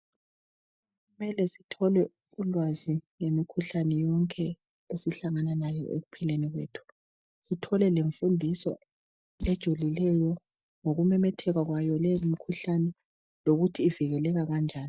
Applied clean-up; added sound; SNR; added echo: neural mask model DeepFilterNet 3.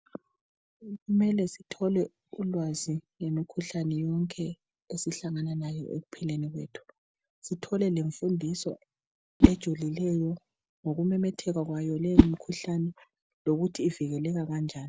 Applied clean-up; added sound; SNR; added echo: none; Whoosh, swoosh, swish; -3 dB; none.